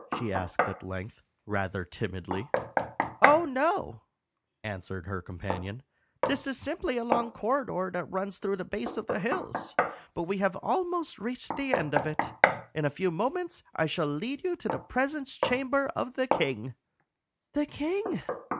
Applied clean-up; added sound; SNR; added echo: none; Knock; 3 dB; none.